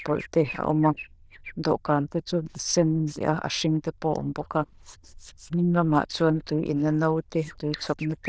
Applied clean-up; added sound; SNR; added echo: neural diffusion model UNIVERSE++.